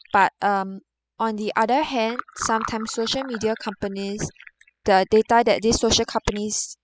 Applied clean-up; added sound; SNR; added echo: classical method spectral subtraction.